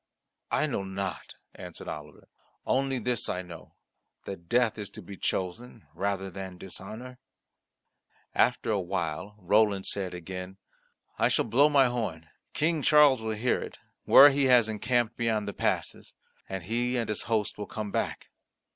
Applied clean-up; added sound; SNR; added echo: none; none; none; none.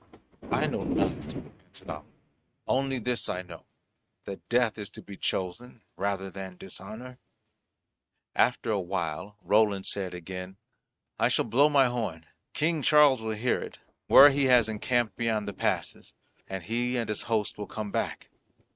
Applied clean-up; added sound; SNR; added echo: neural mask model RNNoise.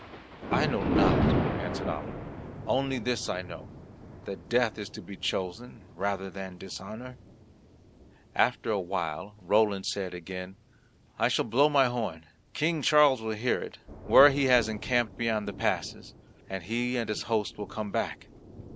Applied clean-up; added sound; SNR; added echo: none; Thunder; 6 dB; none.